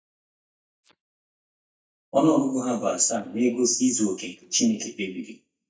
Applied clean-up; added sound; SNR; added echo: neural mask model DeepFilterNet 3.